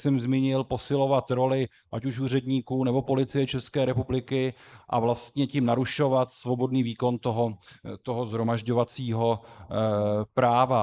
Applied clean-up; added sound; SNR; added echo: neural mask model Resemble Enhance denoiser.